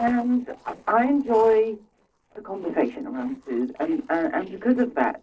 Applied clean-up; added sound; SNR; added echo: neural separator model SepFormer DNS4.